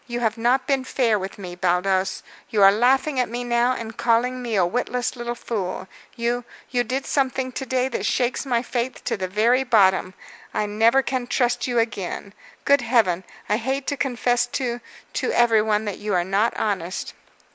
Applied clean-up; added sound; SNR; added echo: none; none; none; none.